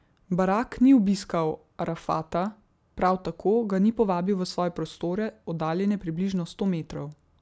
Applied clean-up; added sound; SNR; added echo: none; none; none; none.